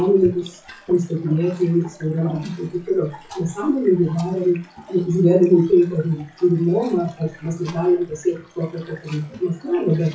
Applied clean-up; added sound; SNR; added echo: classical method WPE with log-MMSE.